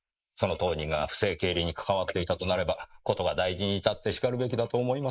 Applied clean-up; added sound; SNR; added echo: neural mask model Resemble Enhance denoiser.